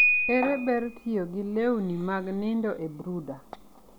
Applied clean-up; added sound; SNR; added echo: none; Piano; 3 dB; none.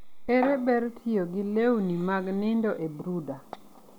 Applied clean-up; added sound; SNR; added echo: none; none; none; none.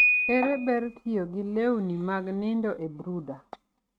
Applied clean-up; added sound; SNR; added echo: neural mask model RNNoise.